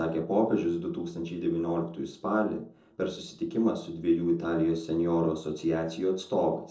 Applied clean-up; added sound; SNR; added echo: neural separator model SepFormer DNS4.